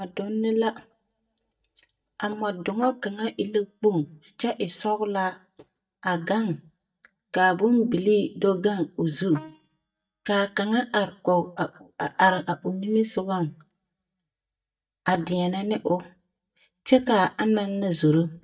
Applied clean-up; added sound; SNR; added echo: neural mask model DeepFilterNet 3.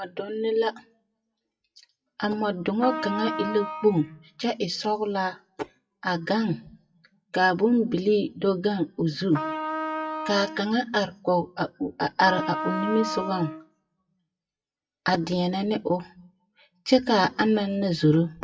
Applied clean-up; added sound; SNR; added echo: classical method WPE with log-MMSE.